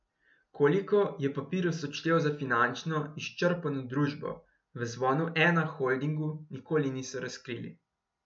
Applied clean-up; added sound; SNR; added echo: none; none; none; none.